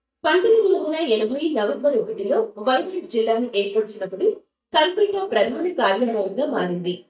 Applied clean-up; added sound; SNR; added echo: neural mask model DeepFilterNet 3.